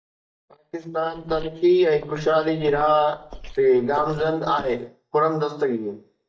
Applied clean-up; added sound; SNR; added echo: neural mask model DeepFilterNet 3.